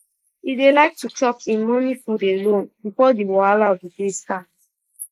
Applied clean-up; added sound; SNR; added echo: neural mask model Resemble Enhance denoiser.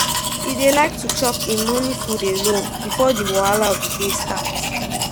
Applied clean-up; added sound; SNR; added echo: none; Domestic sounds, home sounds; 2 dB; none.